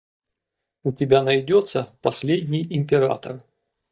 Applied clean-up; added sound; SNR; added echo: neural mask model DeepFilterNet 3.